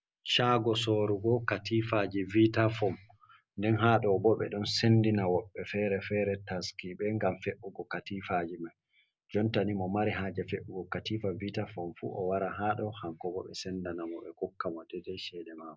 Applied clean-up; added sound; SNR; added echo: none; none; none; none.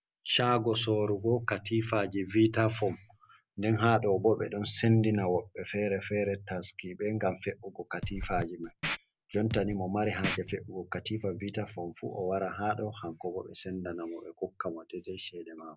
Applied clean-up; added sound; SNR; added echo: none; Scratching (performance technique); 8 dB; none.